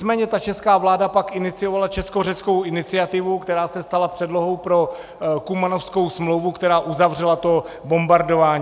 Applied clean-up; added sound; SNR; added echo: none; none; none; none.